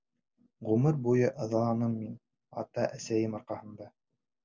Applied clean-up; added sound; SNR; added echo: none; none; none; none.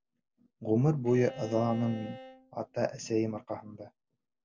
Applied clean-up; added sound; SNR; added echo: none; Bowed string instrument; 16 dB; none.